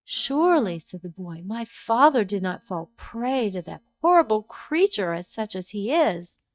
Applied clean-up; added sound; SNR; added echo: neural mask model DeepFilterNet 3.